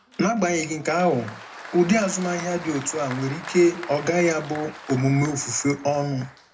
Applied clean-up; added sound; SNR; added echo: none; Applause; 16 dB; reverberation time 0.2 s.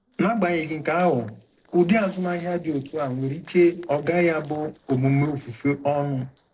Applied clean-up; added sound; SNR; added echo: neural separator model SepFormer DNS4.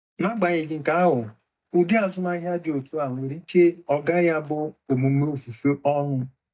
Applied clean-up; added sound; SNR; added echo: neural mask model DeepFilterNet 3.